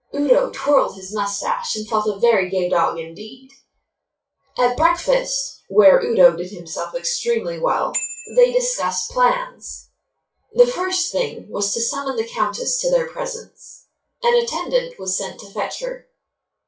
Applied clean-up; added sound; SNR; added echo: classical method WPE with log-MMSE.